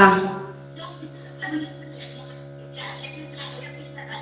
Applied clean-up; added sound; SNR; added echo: none; Bowed string instrument; 15 dB; reverberation time 0.9 s.